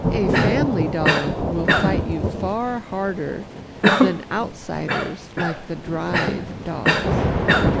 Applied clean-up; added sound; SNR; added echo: none; Thunder / Rain + Cough; -5 dB; none.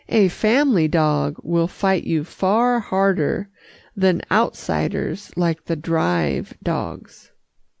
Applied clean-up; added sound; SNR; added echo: none; none; none; none.